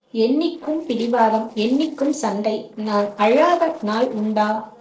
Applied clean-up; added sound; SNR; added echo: neural separator model SepFormer DNS4.